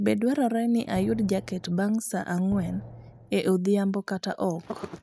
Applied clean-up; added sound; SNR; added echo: none; Drum; 15 dB; none.